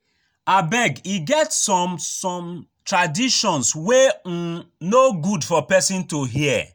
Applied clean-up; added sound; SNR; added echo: none; none; none; none.